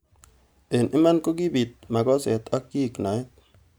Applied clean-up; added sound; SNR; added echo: none; none; none; none.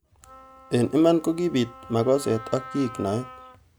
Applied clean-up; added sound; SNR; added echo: none; Wind instrument, woodwind instrument; 18 dB; none.